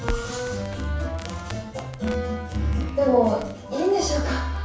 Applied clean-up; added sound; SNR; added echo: none; Crackle; 14 dB; reverberation time 0.7 s.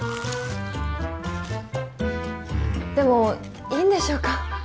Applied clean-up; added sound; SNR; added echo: none; none; none; none.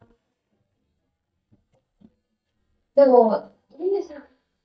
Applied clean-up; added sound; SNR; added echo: neural mask model DeepFilterNet 3.